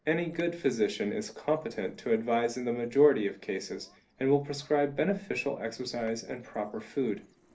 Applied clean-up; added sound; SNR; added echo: neural separator model SepFormer DNS4.